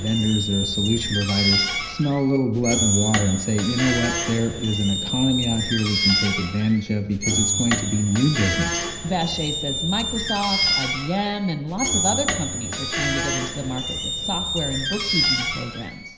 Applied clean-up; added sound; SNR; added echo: none; Squeak; 1 dB; reverberation time 0.9 s.